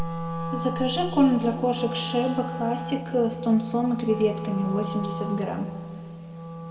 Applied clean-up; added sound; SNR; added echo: none; Wind instrument, woodwind instrument; 7 dB; reverberation time 1.8 s.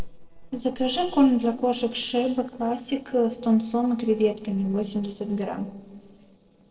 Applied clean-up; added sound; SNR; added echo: neural separator model SepFormer DNS4.